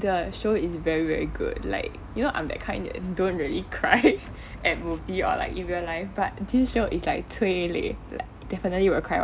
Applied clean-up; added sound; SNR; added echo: none; none; none; none.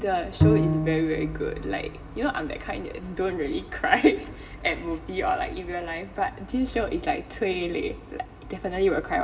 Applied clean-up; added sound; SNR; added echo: none; Bowed string instrument; 0 dB; reverberation time 1.2 s.